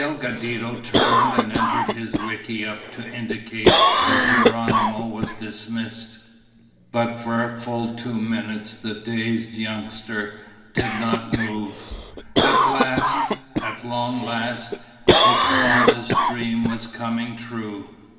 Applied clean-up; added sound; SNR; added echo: none; Cough; -4 dB; reverberation time 2.3 s.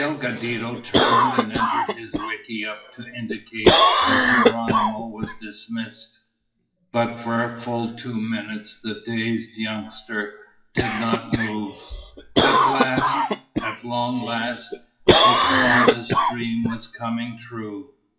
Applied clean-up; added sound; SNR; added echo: classical method WPE with log-MMSE.